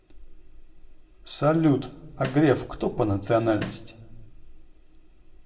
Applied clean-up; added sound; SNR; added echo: none; Snare drum; 13 dB; reverberation time 0.5 s.